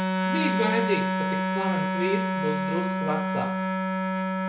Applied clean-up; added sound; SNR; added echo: none; Wind instrument, woodwind instrument; -5 dB; none.